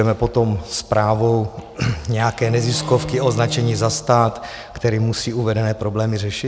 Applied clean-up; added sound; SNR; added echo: none; Bowed string instrument; 13 dB; none.